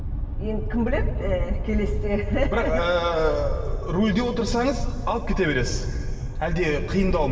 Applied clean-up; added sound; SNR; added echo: none; none; none; reverberation time 2.7 s.